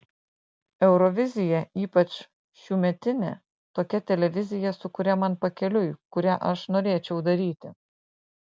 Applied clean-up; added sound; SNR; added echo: none; none; none; none.